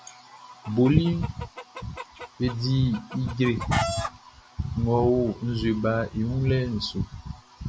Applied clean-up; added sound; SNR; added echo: none; Chicken, rooster; 10 dB; none.